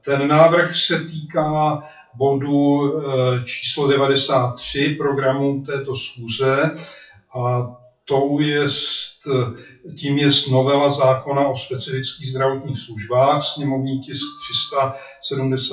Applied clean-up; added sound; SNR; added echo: classical method WPE with log-MMSE.